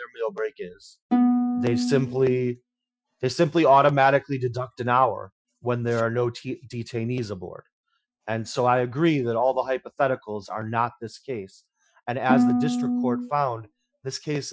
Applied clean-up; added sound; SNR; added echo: classical method Wiener filter.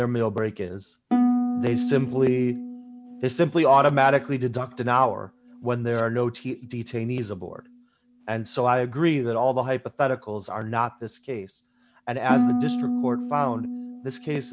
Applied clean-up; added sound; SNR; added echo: none; Harp; 5 dB; none.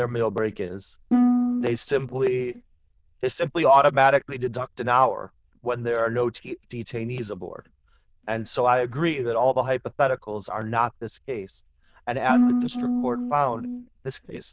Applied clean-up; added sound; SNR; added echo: neural diffusion model UNIVERSE++.